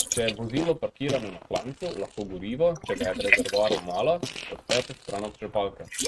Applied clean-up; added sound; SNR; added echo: neural mask model RNNoise.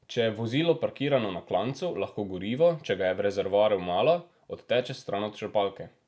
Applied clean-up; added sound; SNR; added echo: none; none; none; none.